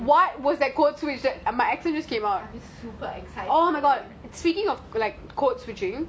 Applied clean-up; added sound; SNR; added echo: none; none; none; none.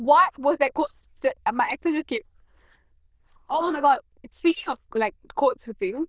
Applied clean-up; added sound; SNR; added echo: neural diffusion model UNIVERSE++.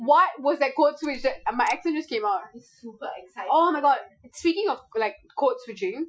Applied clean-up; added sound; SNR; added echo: classical method Wiener filter.